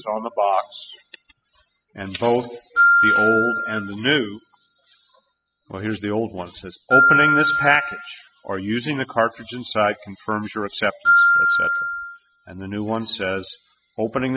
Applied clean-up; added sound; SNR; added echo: classical method spectral subtraction.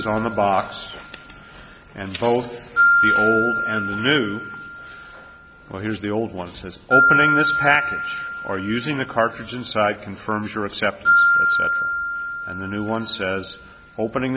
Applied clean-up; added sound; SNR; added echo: none; Glockenspiel; -1 dB; none.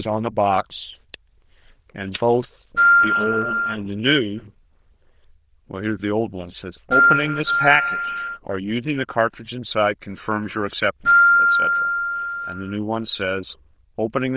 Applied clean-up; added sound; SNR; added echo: neural diffusion model UNIVERSE++.